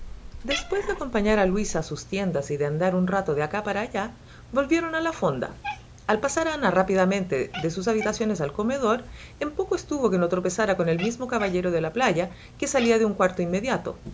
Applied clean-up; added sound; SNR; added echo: none; Cat; 14 dB; none.